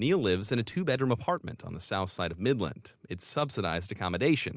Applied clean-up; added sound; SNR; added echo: none; none; none; none.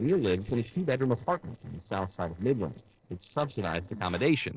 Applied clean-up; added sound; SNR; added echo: neural separator model SepFormer DNS4.